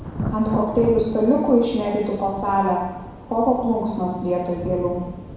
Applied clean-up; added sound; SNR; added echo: none; Thunder / Rain; 11 dB; reverberation time 1.1 s.